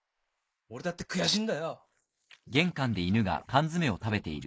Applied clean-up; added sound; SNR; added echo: neural mask model Resemble Enhance denoiser.